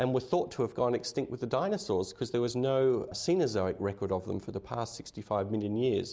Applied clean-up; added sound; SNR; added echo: none; none; none; none.